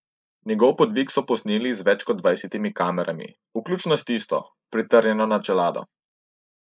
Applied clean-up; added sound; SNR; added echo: neural mask model Resemble Enhance denoiser.